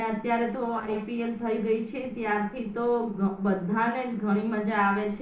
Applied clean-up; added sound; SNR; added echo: neural separator model SepFormer DNS4.